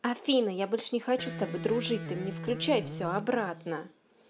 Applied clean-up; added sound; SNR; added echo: none; Electric guitar; 9 dB; none.